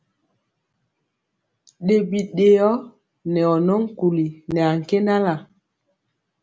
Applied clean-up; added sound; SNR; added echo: none; none; none; none.